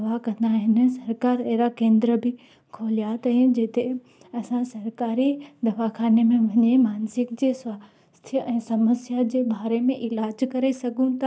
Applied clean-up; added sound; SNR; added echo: none; none; none; none.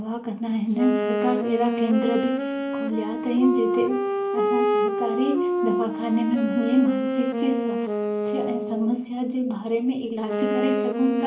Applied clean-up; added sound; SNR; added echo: none; Wind instrument, woodwind instrument; 1 dB; reverberation time 1.3 s.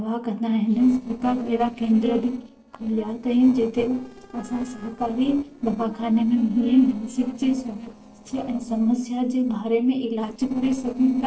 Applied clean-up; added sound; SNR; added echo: neural separator model SepFormer DNS4.